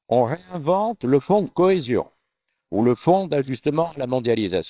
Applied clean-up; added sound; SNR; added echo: neural separator model SepFormer WHAMR!.